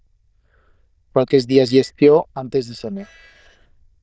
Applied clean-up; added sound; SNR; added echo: neural diffusion model UNIVERSE++.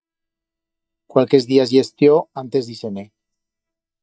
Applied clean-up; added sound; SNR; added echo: neural mask model DeepFilterNet 3.